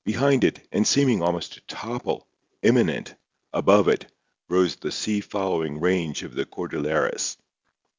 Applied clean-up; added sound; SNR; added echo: none; none; none; none.